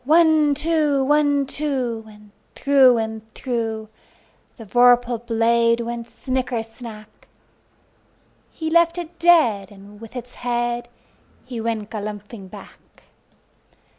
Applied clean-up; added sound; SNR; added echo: none; none; none; none.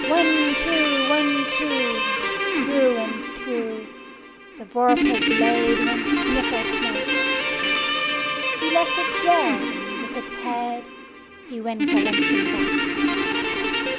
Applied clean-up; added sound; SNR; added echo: none; Guitar; -3 dB; none.